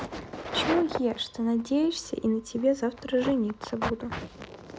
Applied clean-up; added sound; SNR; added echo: none; none; none; none.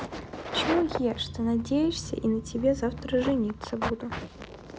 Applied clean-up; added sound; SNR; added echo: none; Engine starting / Accelerating, revving, vroom / Motor vehicle (road); 14 dB; none.